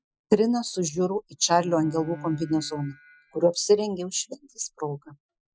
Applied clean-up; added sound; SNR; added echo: classical method Wiener filter.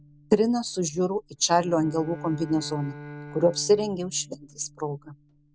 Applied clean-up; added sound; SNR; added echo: none; Bowed string instrument; 17 dB; none.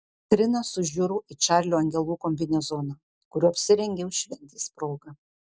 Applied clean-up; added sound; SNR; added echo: none; none; none; none.